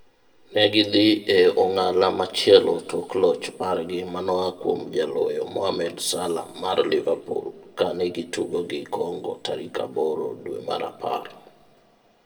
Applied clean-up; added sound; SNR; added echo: none; none; none; reverberation time 1.7 s.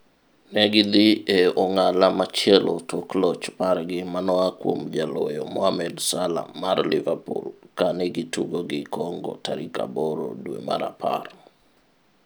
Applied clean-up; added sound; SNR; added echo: none; none; none; none.